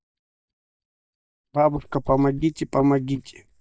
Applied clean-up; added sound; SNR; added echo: neural mask model DeepFilterNet 3.